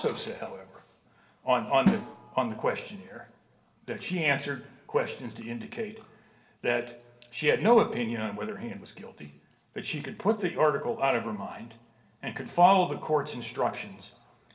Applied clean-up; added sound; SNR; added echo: none; Drum; 6 dB; reverberation time 1.0 s.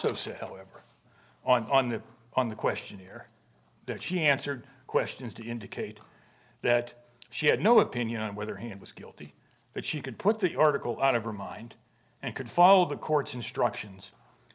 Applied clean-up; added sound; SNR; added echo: none; none; none; none.